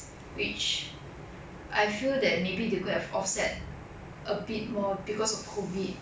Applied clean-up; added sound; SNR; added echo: none; none; none; none.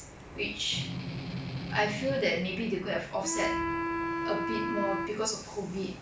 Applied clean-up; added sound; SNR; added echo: none; Strum + Wind instrument, woodwind instrument; 2 dB; none.